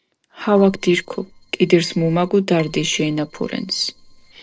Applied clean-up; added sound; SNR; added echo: neural separator model SepFormer DNS4.